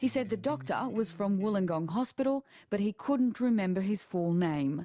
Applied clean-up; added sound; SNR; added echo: none; Electric guitar; 18 dB; none.